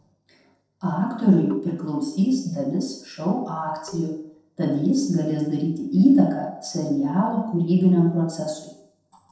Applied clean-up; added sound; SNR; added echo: neural separator model SepFormer DNS4.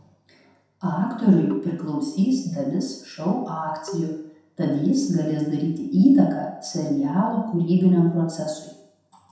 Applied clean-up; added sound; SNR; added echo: none; Marimba, xylophone; 16 dB; reverberation time 0.7 s.